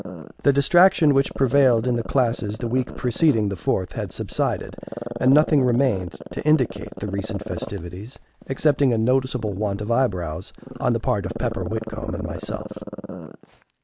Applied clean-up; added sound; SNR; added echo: none; Growling; 12 dB; none.